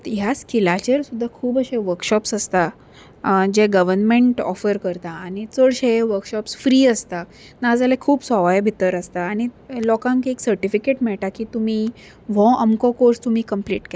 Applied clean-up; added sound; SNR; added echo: none; none; none; none.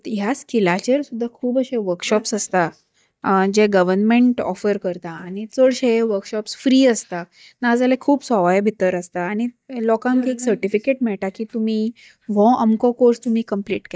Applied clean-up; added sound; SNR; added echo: neural mask model DeepFilterNet 3.